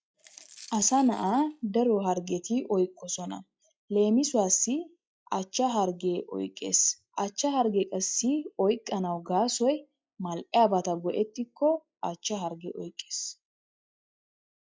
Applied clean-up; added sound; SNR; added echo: classical method log-MMSE.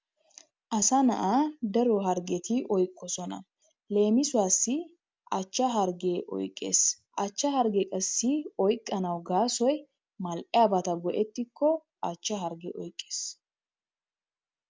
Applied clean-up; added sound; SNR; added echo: none; none; none; none.